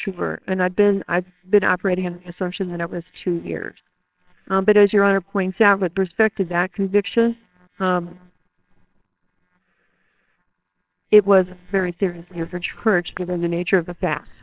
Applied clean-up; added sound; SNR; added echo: neural separator model SepFormer WHAMR!.